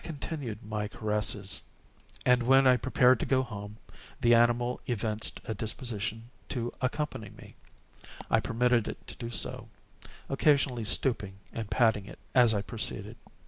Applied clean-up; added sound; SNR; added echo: none; none; none; none.